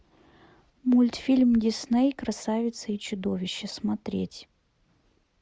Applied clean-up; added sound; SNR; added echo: none; none; none; none.